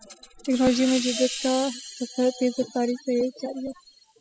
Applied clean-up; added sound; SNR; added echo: classical method spectral subtraction.